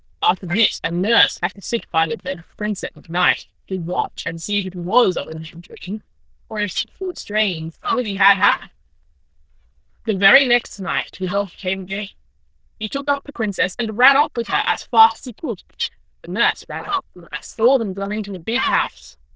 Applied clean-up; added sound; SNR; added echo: neural diffusion model UNIVERSE++.